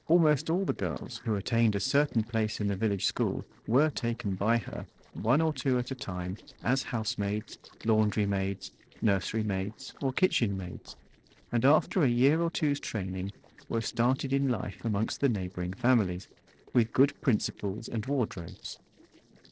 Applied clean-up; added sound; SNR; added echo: neural separator model SepFormer DNS4.